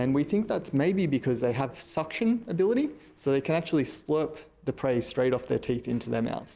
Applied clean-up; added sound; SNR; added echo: none; none; none; none.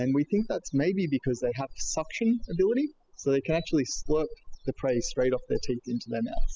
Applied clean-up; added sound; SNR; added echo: classical method spectral subtraction.